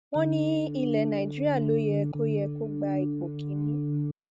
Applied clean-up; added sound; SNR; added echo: none; Organ; 0 dB; none.